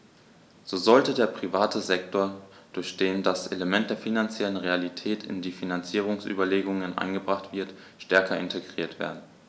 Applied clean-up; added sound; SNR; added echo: none; none; none; none.